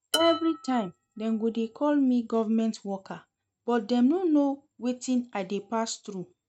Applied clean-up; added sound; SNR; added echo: neural mask model RNNoise.